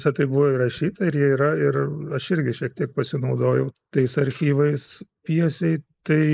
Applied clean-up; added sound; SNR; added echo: neural mask model Resemble Enhance denoiser.